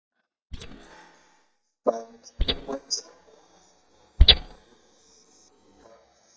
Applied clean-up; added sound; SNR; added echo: neural mask model DeepFilterNet 3.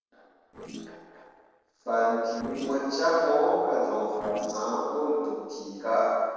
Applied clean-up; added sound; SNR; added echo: neural separator model SepFormer DNS4.